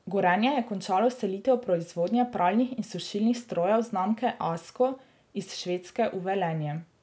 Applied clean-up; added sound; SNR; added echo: none; none; none; none.